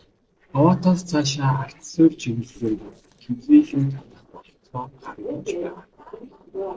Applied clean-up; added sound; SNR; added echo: neural separator model SepFormer DNS4.